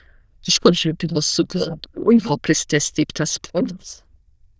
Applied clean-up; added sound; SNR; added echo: neural diffusion model UNIVERSE++.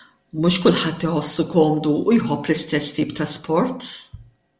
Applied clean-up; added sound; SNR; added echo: none; none; none; none.